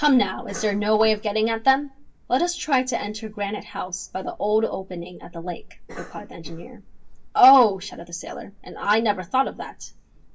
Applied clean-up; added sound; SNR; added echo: none; Cough; 17 dB; reverberation time 0.2 s.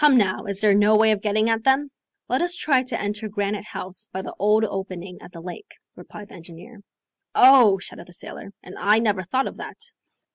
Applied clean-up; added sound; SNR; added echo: none; none; none; none.